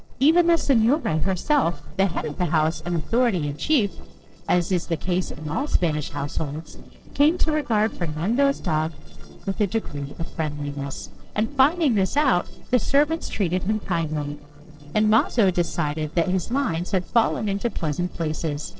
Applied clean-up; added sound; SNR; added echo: neural separator model SepFormer DNS4.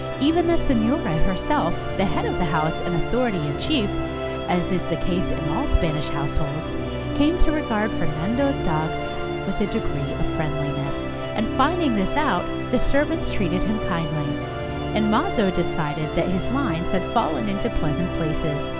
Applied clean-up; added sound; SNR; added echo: none; Musical instrument; 4 dB; none.